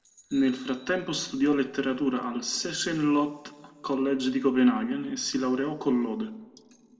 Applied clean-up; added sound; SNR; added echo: neural separator model SepFormer DNS4.